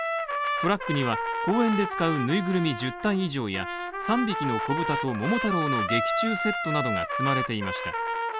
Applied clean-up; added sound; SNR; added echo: none; Trumpet; 2 dB; none.